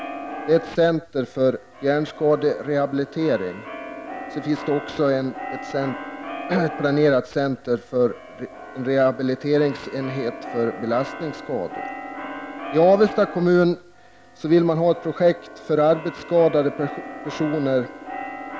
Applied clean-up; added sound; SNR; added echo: none; Keyboard (musical); 13 dB; none.